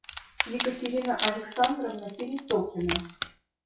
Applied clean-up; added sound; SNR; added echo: classical method WPE with log-MMSE.